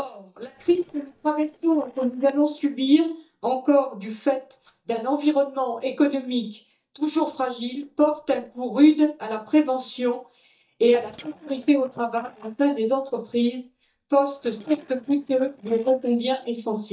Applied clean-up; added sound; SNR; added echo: neural mask model DeepFilterNet 3.